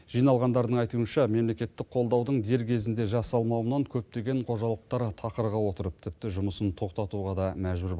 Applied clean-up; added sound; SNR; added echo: none; none; none; none.